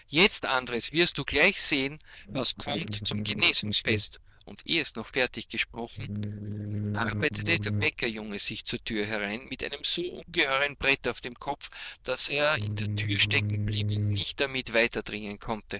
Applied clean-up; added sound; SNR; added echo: neural diffusion model UNIVERSE++.